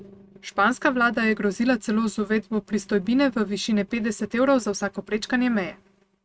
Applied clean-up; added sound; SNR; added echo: neural mask model RNNoise.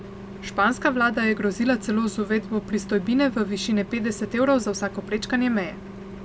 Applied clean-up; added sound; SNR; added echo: none; Engine; 13 dB; none.